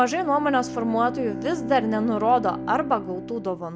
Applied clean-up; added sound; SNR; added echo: none; Bowed string instrument; 9 dB; none.